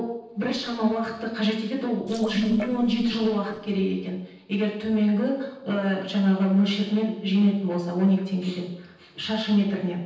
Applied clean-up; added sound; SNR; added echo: neural separator model SepFormer DNS4.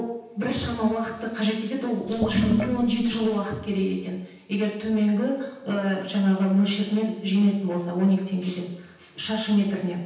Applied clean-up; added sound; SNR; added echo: none; Sink (filling or washing) / Water; 2 dB; reverberation time 0.9 s.